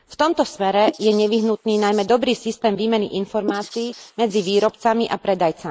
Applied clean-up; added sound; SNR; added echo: neural mask model Resemble Enhance denoiser.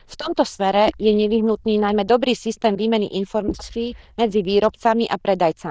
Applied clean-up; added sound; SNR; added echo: neural diffusion model UNIVERSE++.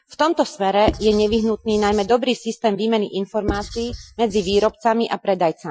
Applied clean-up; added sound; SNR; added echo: classical method Wiener filter.